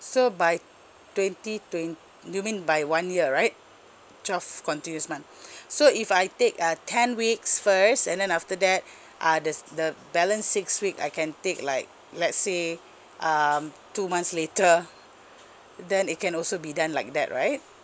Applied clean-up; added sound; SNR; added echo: none; none; none; none.